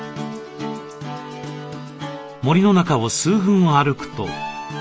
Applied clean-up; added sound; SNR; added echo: none; none; none; none.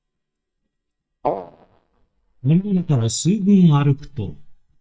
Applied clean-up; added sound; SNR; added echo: neural mask model DeepFilterNet 3.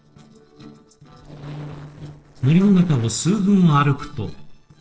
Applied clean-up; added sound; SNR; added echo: neural separator model SepFormer DNS4.